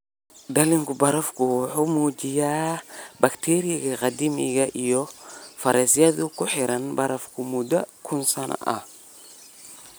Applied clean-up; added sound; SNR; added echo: none; none; none; none.